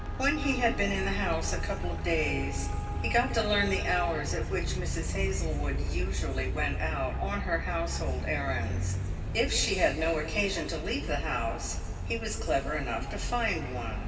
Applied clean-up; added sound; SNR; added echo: none; Traffic noise, roadway noise; 1 dB; reverberation time 2.3 s.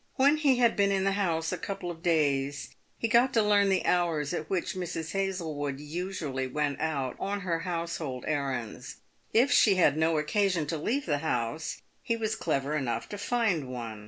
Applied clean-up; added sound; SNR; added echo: none; none; none; none.